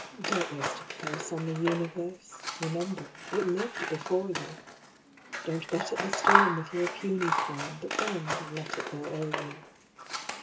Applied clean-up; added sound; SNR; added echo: none; Scissors; -1 dB; reverberation time 0.2 s.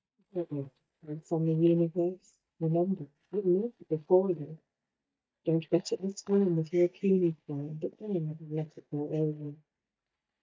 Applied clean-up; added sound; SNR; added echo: neural mask model DeepFilterNet 3.